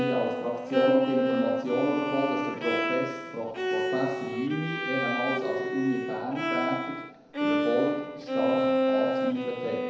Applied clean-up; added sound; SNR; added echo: none; Bowed string instrument; -2 dB; reverberation time 0.9 s.